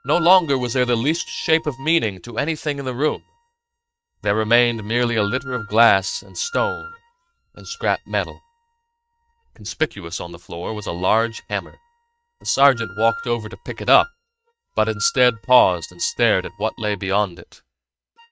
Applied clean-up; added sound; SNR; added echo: neural mask model RNNoise.